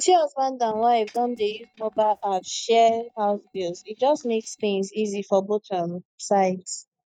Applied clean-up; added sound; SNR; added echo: neural mask model DeepFilterNet 3.